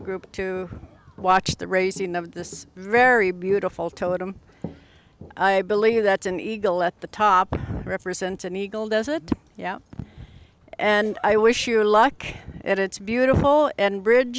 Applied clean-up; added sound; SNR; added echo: none; none; none; none.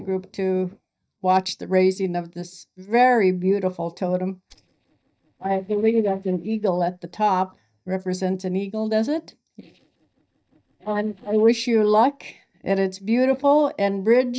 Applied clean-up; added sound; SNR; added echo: neural mask model DeepFilterNet 3.